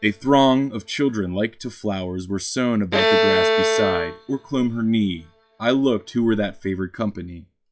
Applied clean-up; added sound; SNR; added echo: classical method log-MMSE.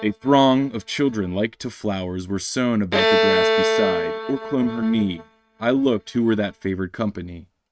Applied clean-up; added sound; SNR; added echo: neural mask model RNNoise.